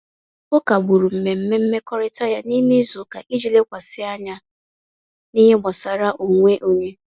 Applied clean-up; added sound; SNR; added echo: none; none; none; none.